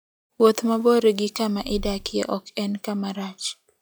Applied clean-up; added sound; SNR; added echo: classical method log-MMSE.